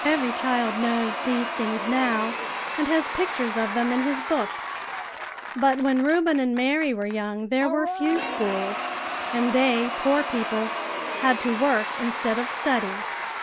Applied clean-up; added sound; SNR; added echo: none; Applause / Crowd / Cheering; 5 dB; none.